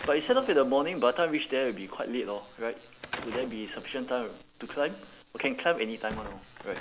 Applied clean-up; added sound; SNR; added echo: none; Slam / Wood; 17 dB; none.